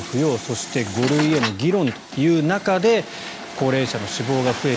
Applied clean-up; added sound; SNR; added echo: none; Truck; 11 dB; none.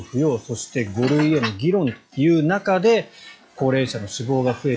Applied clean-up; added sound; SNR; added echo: classical method log-MMSE.